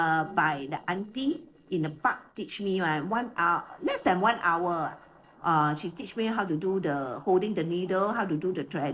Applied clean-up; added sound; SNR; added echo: neural separator model SepFormer DNS4.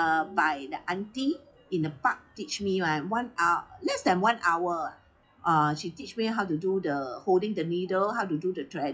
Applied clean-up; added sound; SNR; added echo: classical method WPE with log-MMSE.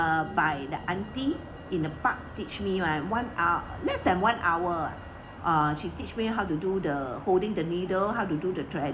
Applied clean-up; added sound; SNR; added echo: none; Motor vehicle (road); 13 dB; reverberation time 0.4 s.